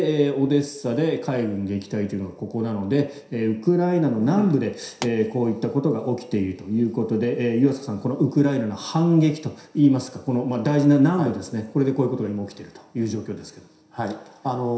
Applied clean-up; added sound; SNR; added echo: none; Explosion; 17 dB; reverberation time 0.7 s.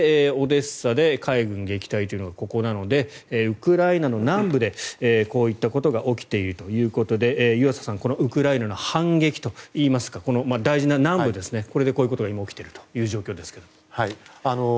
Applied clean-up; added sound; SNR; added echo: none; none; none; none.